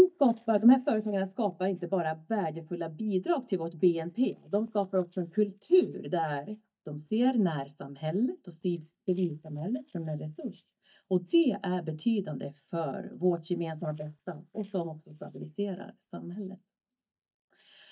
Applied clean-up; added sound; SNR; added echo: neural mask model DeepFilterNet 3.